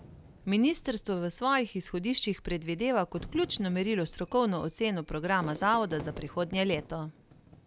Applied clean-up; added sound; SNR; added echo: none; Fireworks; 19 dB; none.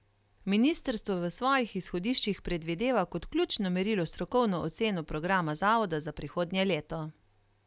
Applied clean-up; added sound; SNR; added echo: none; none; none; none.